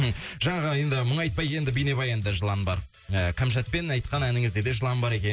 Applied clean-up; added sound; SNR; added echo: none; none; none; none.